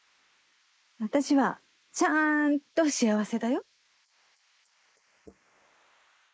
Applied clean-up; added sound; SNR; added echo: neural mask model Resemble Enhance denoiser.